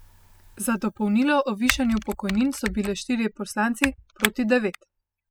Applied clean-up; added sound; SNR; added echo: classical method spectral subtraction.